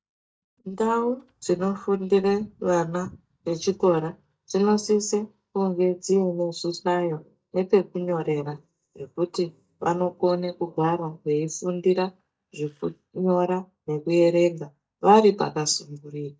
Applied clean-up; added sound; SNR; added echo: neural mask model DeepFilterNet 3.